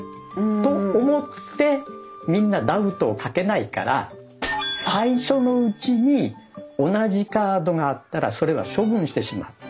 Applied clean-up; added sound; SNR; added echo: none; Snare drum; 17 dB; none.